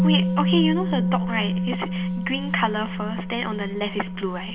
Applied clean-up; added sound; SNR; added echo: none; Musical instrument; -2 dB; reverberation time 0.3 s.